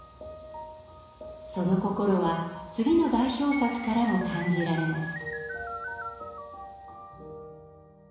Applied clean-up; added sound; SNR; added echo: none; Keyboard (musical); 10 dB; reverberation time 1.0 s.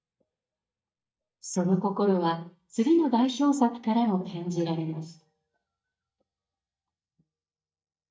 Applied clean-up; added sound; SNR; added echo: neural mask model DeepFilterNet 3.